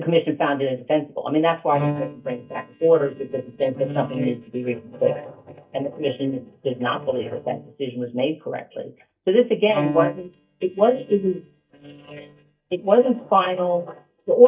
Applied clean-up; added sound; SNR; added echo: neural mask model DeepFilterNet 3.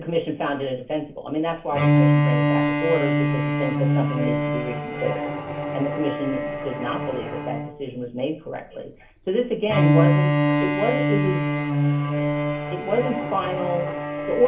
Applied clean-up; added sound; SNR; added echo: none; Bowed string instrument; -4 dB; reverberation time 0.3 s.